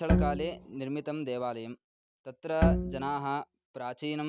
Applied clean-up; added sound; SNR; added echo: none; Bowed string instrument; -4 dB; none.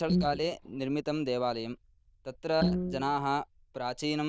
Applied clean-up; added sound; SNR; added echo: neural diffusion model UNIVERSE++.